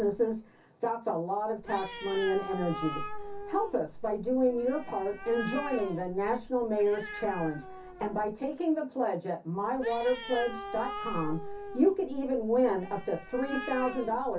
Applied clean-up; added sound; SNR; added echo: none; Animal; 10 dB; reverberation time 0.3 s.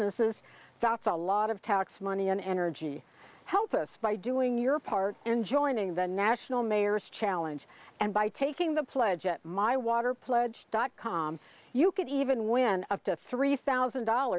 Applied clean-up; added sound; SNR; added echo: none; none; none; none.